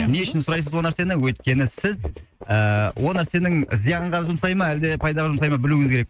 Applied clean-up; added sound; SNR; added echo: neural mask model RNNoise.